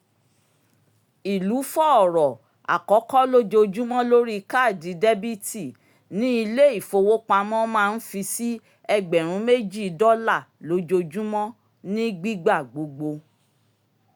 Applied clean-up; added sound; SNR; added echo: none; none; none; none.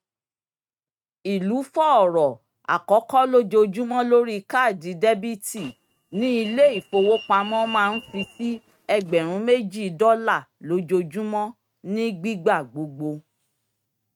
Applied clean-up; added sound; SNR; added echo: neural mask model RNNoise.